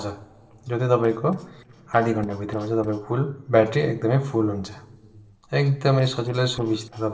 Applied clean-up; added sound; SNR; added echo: neural separator model SepFormer DNS4.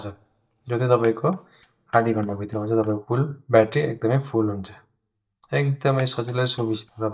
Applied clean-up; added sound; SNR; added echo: neural mask model DeepFilterNet 3.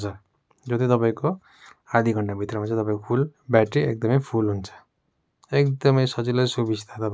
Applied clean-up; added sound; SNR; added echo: none; none; none; none.